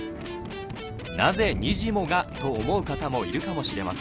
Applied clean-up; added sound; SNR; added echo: none; Thunder + Electric guitar; 6 dB; none.